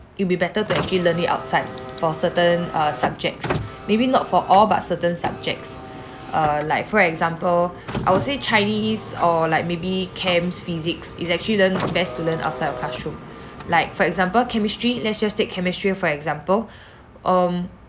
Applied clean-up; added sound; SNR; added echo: none; Car; 12 dB; none.